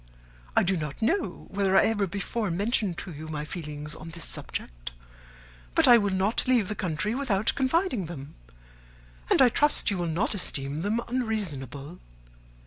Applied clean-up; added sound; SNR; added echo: none; none; none; none.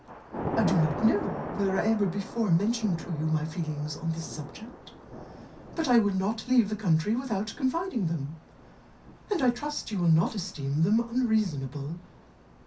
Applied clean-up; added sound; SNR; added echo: none; Thunder / Rain; 12 dB; reverberation time 0.3 s.